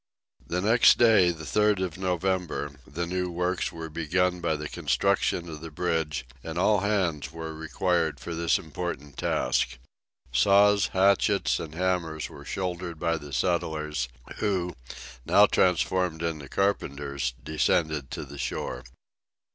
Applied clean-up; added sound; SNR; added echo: none; none; none; none.